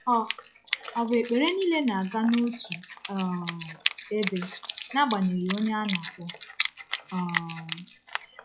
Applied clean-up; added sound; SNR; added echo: classical method log-MMSE.